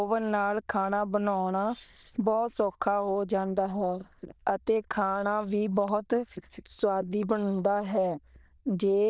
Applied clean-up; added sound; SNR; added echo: neural diffusion model UNIVERSE++.